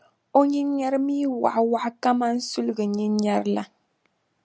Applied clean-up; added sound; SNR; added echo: none; none; none; none.